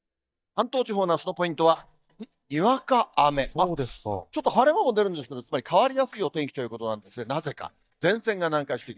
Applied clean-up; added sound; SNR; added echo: neural mask model DeepFilterNet 3.